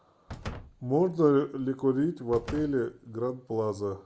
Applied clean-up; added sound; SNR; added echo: none; Slam; 17 dB; none.